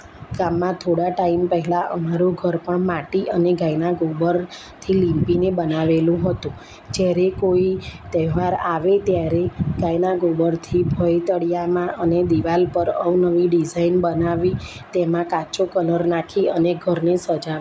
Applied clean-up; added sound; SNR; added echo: none; none; none; none.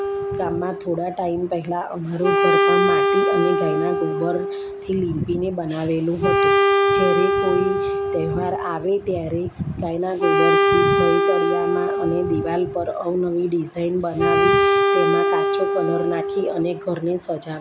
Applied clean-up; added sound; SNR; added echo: none; Wind instrument, woodwind instrument; -3 dB; none.